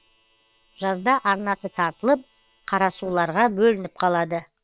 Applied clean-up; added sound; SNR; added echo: neural separator model SepFormer WHAM!.